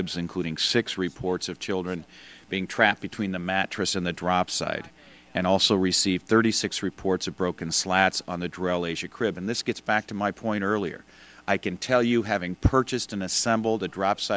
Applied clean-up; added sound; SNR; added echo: none; none; none; none.